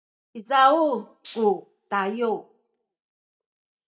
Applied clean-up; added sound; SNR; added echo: neural mask model DeepFilterNet 3.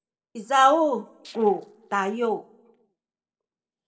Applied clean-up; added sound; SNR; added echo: neural separator model SepFormer DNS4.